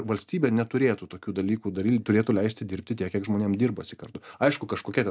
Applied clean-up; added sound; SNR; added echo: none; none; none; none.